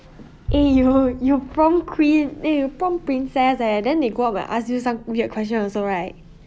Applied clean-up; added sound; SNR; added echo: none; Boom; 13 dB; none.